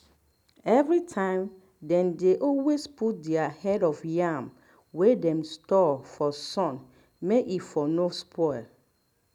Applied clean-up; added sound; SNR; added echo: none; none; none; none.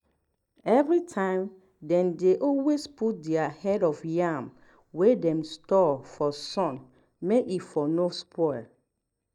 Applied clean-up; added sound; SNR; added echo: neural mask model DeepFilterNet 3.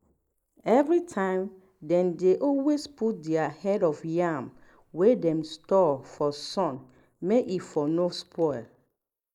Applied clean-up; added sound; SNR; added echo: neural mask model Resemble Enhance denoiser.